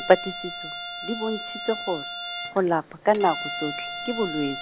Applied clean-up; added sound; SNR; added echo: none; Bowed string instrument; 8 dB; none.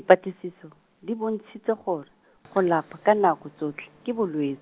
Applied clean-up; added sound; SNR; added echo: none; none; none; none.